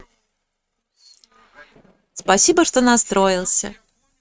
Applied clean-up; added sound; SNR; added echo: neural mask model RNNoise.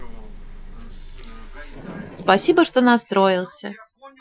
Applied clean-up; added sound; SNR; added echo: classical method Wiener filter.